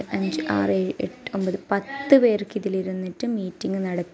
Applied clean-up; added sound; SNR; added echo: none; none; none; none.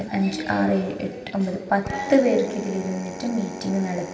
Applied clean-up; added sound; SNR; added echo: none; Drill; 14 dB; reverberation time 2.1 s.